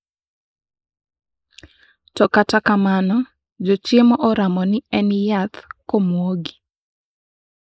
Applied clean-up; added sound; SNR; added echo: neural mask model Resemble Enhance denoiser.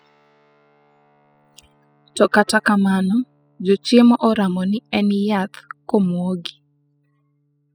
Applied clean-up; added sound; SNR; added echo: classical method spectral subtraction.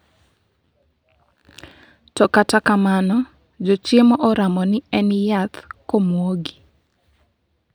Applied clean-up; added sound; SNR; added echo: none; none; none; none.